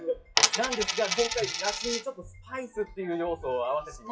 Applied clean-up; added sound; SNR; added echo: classical method WPE with log-MMSE.